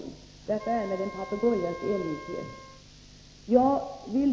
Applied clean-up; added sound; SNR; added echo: none; Wind instrument, woodwind instrument; 15 dB; none.